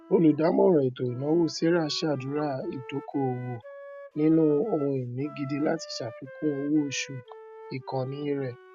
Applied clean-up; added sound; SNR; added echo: none; Wind instrument, woodwind instrument; 20 dB; none.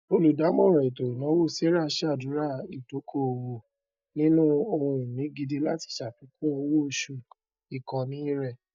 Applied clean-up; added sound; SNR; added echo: neural mask model DeepFilterNet 3.